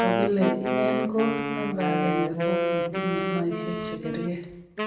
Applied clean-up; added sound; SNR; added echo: none; Wind instrument, woodwind instrument; 0 dB; reverberation time 0.7 s.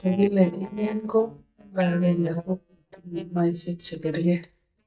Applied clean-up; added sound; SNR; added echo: neural mask model DeepFilterNet 3.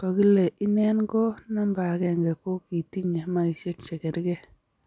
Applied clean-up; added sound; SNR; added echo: none; none; none; none.